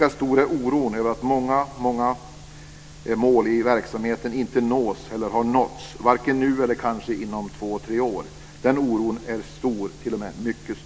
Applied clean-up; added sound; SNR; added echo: none; none; none; none.